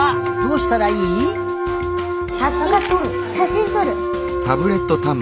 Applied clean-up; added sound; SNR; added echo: none; Wind instrument, woodwind instrument; 2 dB; none.